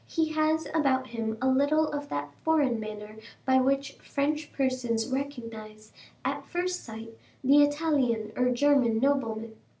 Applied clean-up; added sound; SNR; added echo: none; none; none; none.